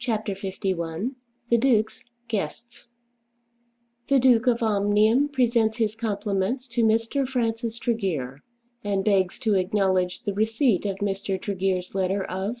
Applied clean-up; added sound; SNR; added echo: none; none; none; none.